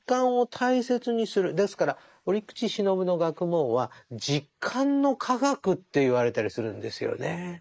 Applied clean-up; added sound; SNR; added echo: neural mask model Resemble Enhance denoiser.